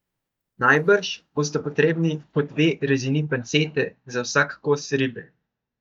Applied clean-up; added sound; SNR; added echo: neural mask model DeepFilterNet 3.